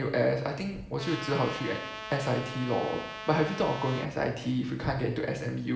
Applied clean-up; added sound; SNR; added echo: none; Trumpet; 10 dB; reverberation time 0.7 s.